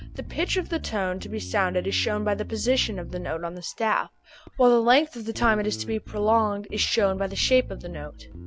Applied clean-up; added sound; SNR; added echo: none; Bass guitar; 13 dB; none.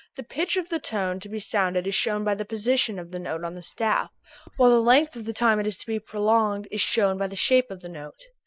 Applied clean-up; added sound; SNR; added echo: neural mask model Resemble Enhance denoiser.